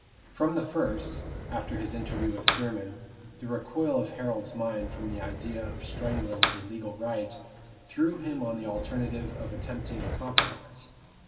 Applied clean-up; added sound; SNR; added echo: none; Fire; 2 dB; reverberation time 2.2 s.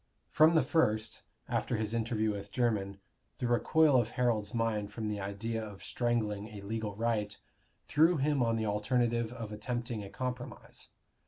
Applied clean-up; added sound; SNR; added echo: none; none; none; none.